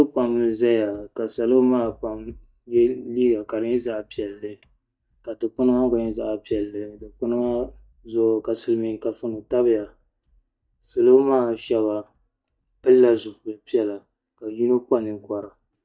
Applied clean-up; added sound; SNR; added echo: neural mask model DeepFilterNet 3.